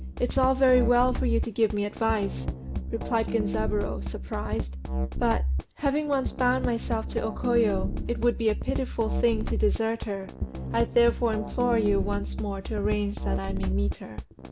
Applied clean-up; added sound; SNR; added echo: none; Drum kit; 3 dB; none.